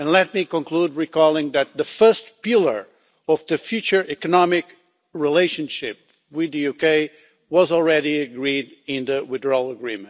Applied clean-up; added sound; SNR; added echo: none; none; none; none.